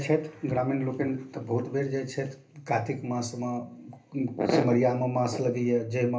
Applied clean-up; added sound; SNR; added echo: none; none; none; reverberation time 0.3 s.